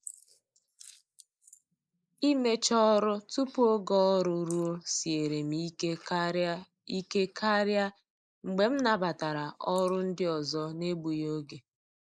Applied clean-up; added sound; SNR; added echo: neural mask model Resemble Enhance denoiser.